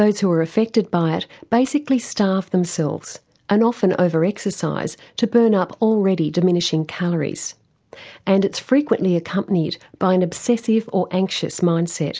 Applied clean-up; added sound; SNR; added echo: none; none; none; none.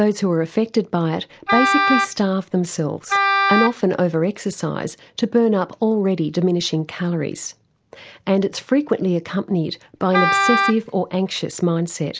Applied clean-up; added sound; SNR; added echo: none; Wind instrument, woodwind instrument; 0 dB; none.